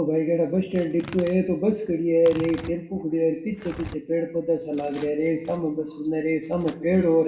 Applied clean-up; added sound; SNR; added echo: none; Tearing; 20 dB; reverberation time 0.7 s.